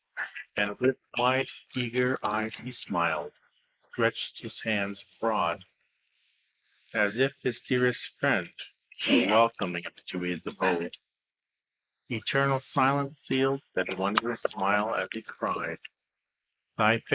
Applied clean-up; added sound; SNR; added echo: neural mask model Resemble Enhance denoiser.